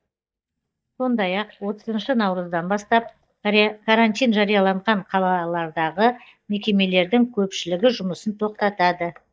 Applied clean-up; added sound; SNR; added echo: neural mask model DeepFilterNet 3.